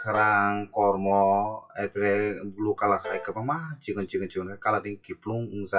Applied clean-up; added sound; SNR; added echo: classical method WPE with log-MMSE.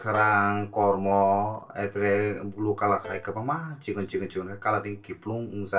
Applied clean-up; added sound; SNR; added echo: neural separator model SepFormer DNS4.